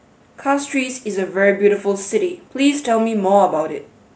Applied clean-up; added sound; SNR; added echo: none; none; none; none.